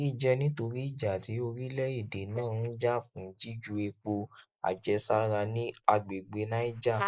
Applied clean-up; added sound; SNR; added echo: neural mask model Resemble Enhance denoiser.